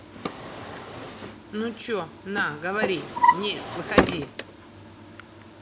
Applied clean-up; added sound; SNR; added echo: none; Drawer open or close; -3 dB; none.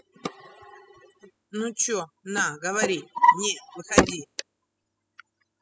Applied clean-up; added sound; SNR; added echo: classical method spectral subtraction.